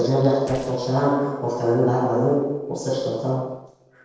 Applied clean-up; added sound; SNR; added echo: neural separator model SepFormer DNS4.